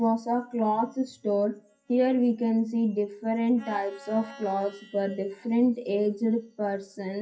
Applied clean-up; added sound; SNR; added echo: classical method WPE with log-MMSE.